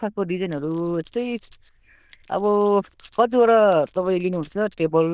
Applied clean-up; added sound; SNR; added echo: neural diffusion model UNIVERSE++.